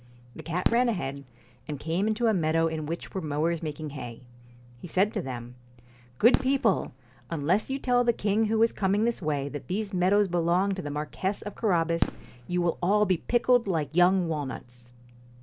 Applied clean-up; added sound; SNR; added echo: none; Fireworks; 13 dB; none.